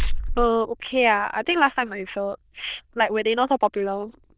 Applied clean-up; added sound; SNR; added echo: neural diffusion model UNIVERSE++.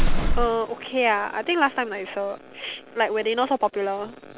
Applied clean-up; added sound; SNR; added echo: none; Explosion; 1 dB; none.